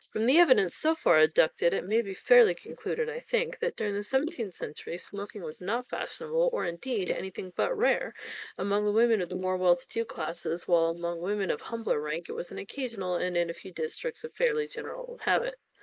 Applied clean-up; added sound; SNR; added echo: neural mask model Resemble Enhance denoiser.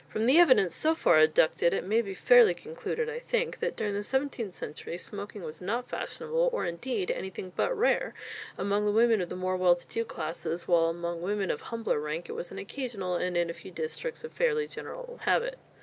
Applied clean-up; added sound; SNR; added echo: none; none; none; none.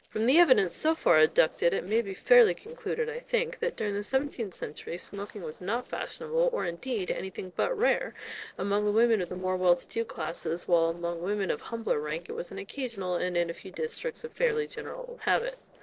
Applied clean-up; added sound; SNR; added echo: neural separator model SepFormer DNS4.